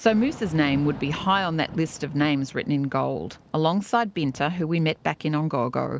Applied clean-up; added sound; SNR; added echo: none; Thunder / Rain; 19 dB; none.